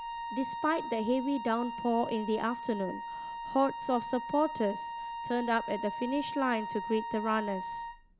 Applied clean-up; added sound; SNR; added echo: none; Wind instrument, woodwind instrument; 7 dB; none.